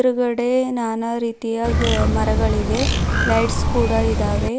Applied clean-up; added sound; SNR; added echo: none; Bird; -2 dB; none.